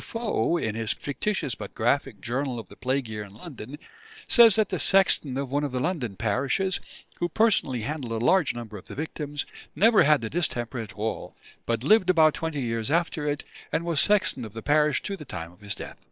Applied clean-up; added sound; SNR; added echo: neural separator model SepFormer WHAM!.